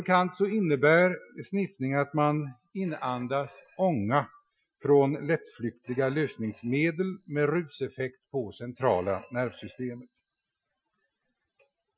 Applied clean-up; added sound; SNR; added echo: classical method Wiener filter.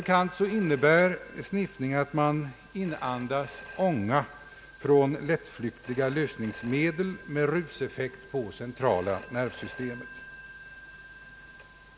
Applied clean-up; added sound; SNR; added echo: none; Telephone; 19 dB; none.